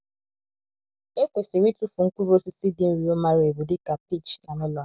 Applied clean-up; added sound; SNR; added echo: none; none; none; none.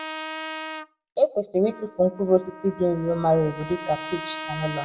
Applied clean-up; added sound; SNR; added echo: none; Trumpet; 11 dB; reverberation time 0.4 s.